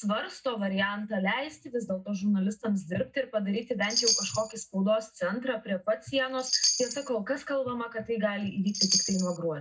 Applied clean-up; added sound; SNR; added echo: none; Chime; 1 dB; reverberation time 0.3 s.